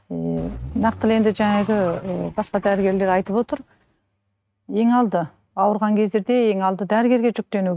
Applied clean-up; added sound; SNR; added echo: neural mask model RNNoise.